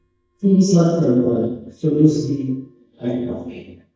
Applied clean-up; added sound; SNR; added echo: neural mask model DeepFilterNet 3.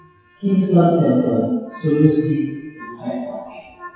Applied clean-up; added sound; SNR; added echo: classical method WPE with log-MMSE.